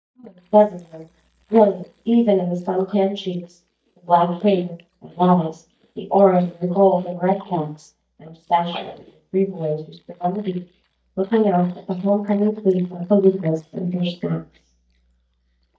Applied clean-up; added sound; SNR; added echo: neural mask model DeepFilterNet 3.